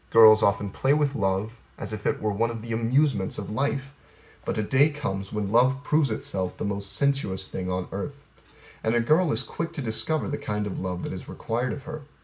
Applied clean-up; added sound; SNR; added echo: none; none; none; none.